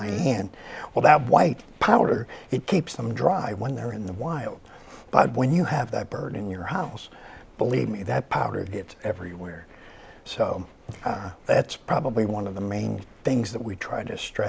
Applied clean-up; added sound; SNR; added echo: none; none; none; none.